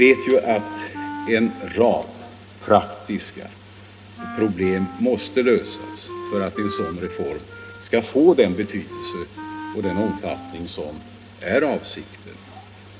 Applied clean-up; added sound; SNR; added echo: none; Wind instrument, woodwind instrument; 14 dB; reverberation time 0.3 s.